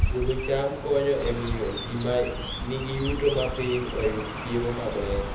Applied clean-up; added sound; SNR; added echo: none; Chirp, tweet; 3 dB; reverberation time 0.7 s.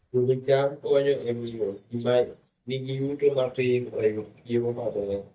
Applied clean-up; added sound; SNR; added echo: neural mask model DeepFilterNet 3.